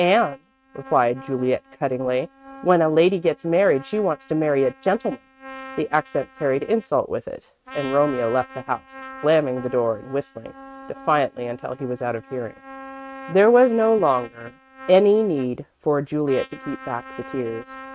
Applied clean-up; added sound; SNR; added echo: neural mask model RNNoise.